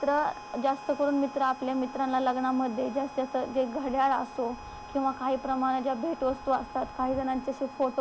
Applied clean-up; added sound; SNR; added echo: none; Harmonica; 17 dB; none.